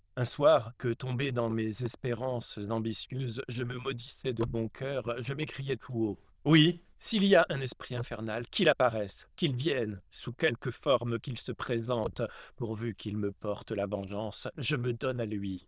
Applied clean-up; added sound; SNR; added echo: neural diffusion model UNIVERSE++.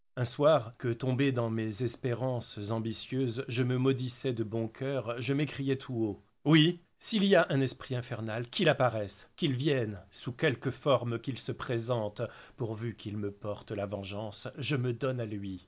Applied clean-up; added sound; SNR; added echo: none; none; none; none.